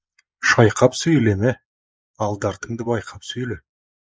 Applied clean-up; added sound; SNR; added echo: neural mask model Resemble Enhance denoiser.